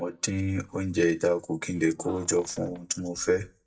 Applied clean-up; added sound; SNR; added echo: neural mask model DeepFilterNet 3.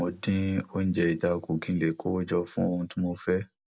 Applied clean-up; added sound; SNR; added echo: none; none; none; none.